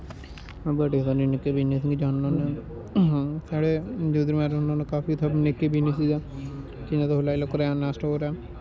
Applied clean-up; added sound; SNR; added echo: none; none; none; none.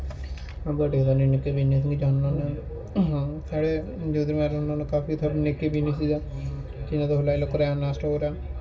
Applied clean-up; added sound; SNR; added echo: none; none; none; reverberation time 0.2 s.